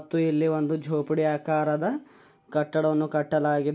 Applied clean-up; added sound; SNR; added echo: none; none; none; none.